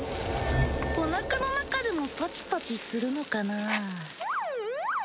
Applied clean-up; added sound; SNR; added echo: none; Sink (filling or washing); 13 dB; none.